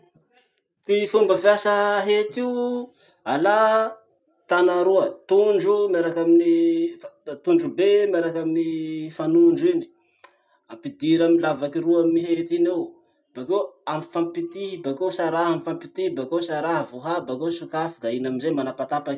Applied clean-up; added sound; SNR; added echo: none; none; none; none.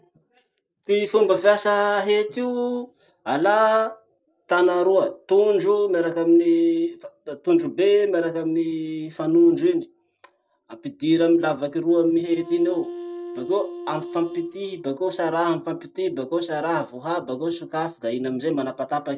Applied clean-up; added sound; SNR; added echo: neural separator model SepFormer DNS4.